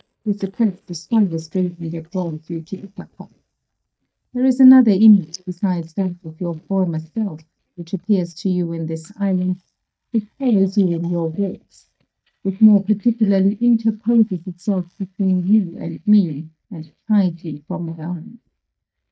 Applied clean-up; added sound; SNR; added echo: neural mask model DeepFilterNet 3.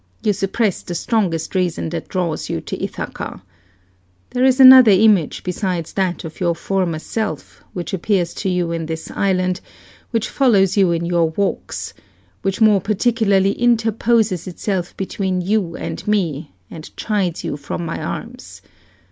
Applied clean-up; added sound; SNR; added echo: none; none; none; none.